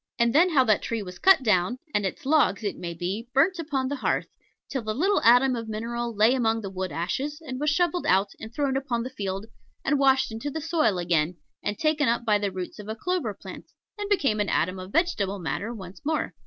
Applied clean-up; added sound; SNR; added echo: none; none; none; none.